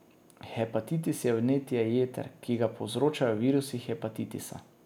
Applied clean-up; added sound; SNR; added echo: none; none; none; none.